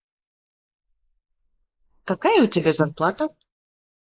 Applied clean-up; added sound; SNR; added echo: neural mask model Resemble Enhance denoiser.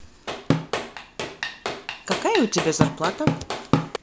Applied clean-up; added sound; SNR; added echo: none; Drum / Drum kit; -2 dB; none.